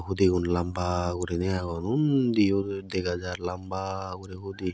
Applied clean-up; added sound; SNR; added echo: none; none; none; none.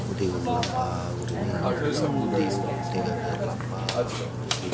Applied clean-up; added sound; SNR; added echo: none; Burping, eructation; -4 dB; none.